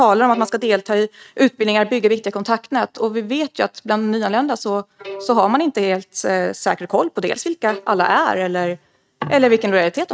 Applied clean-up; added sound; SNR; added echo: neural mask model RNNoise.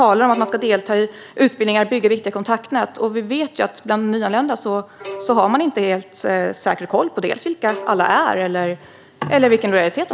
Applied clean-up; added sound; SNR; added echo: none; Bowed string instrument; 18 dB; none.